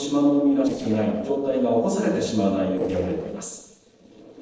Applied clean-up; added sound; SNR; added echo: neural separator model SepFormer DNS4.